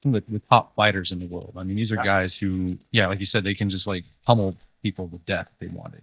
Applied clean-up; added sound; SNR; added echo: neural mask model DeepFilterNet 3.